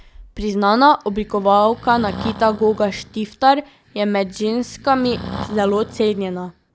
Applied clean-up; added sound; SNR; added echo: none; Breathing; 16 dB; none.